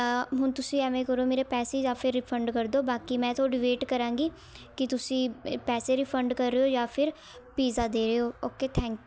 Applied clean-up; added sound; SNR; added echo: none; none; none; none.